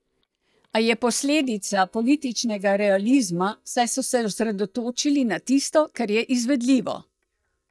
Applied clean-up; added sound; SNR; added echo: neural mask model DeepFilterNet 3.